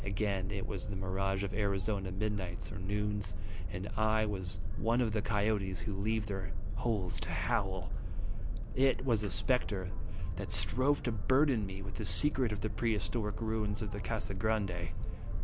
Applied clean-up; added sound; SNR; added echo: none; Boat, Water vehicle; -2 dB; none.